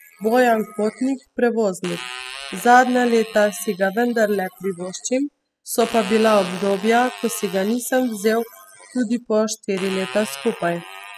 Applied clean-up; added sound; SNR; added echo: classical method spectral subtraction.